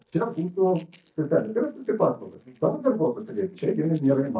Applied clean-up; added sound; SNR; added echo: neural mask model DeepFilterNet 3.